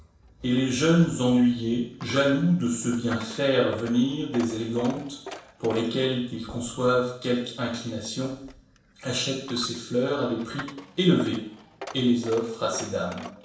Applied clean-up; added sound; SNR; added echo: none; Coin (dropping); 18 dB; reverberation time 0.7 s.